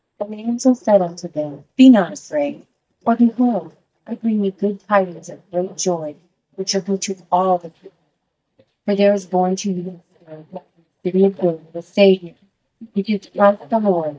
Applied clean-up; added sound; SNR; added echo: neural mask model DeepFilterNet 3.